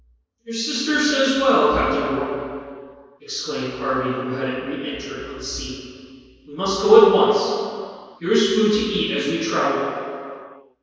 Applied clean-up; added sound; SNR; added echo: none; none; none; reverberation time 2.2 s.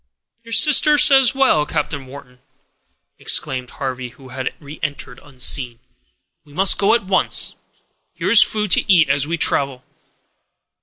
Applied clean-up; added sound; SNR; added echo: none; none; none; none.